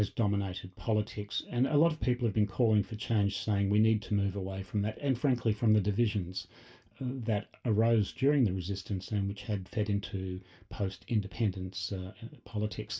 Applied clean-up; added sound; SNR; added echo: none; none; none; reverberation time 0.2 s.